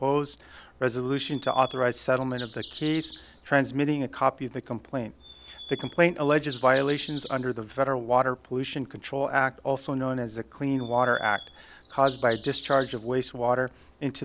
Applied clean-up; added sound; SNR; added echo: none; Bird vocalization, bird call, bird song; 18 dB; none.